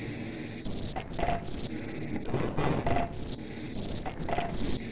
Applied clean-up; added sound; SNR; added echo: neural separator model SepFormer DNS4.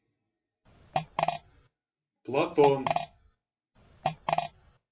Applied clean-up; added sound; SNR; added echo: classical method WPE with log-MMSE.